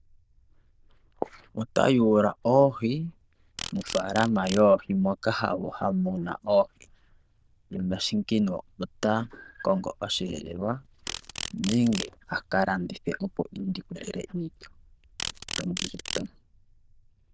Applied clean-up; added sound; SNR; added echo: neural diffusion model UNIVERSE++.